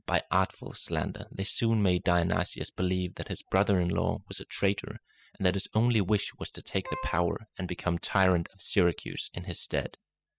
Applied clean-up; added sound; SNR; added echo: classical method spectral subtraction.